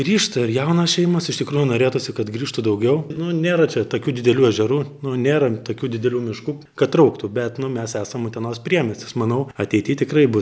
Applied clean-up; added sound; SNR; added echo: none; none; none; none.